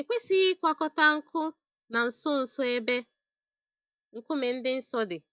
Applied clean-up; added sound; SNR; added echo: neural mask model DeepFilterNet 3.